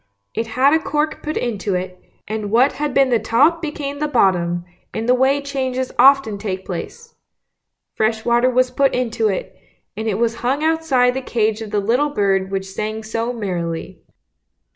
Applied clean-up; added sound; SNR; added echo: none; none; none; none.